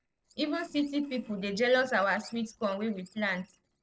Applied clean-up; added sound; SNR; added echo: neural separator model SepFormer DNS4.